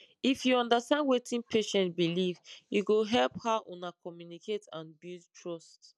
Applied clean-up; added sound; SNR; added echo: none; none; none; none.